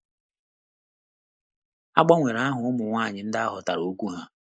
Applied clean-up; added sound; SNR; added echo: neural mask model Resemble Enhance denoiser.